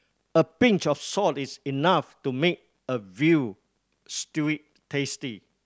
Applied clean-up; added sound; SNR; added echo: none; none; none; none.